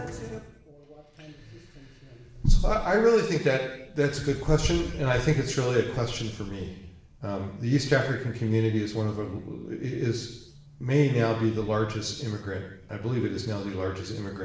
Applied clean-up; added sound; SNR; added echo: none; none; none; reverberation time 0.9 s.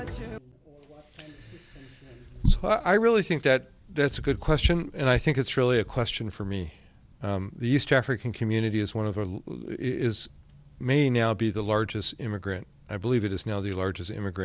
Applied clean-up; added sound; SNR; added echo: none; none; none; none.